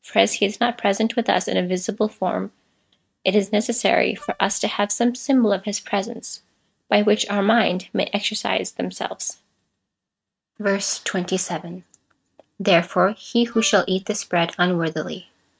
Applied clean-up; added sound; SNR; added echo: neural mask model RNNoise.